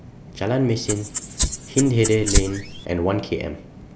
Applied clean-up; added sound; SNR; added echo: none; Rattle (instrument); 1 dB; none.